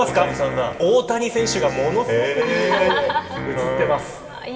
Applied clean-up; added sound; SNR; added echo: none; Piano; 11 dB; reverberation time 2.5 s.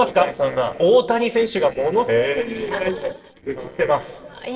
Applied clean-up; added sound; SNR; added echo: neural separator model SepFormer DNS4.